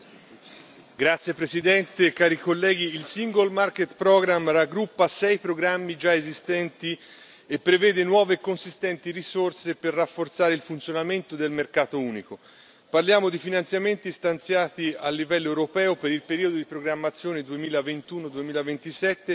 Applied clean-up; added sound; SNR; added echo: none; none; none; none.